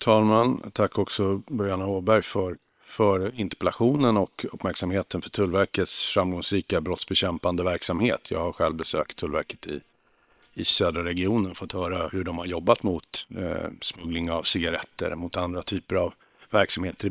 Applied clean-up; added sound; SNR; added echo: neural separator model SepFormer WHAM!.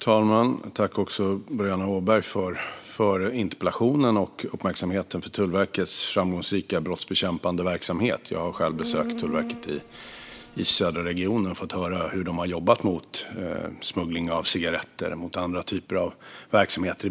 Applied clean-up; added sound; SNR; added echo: none; Insect; 10 dB; none.